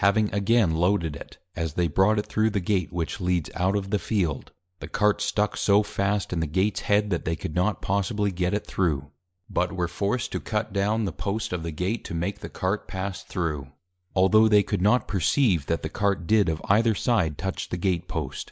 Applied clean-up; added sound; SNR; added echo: neural mask model Resemble Enhance denoiser.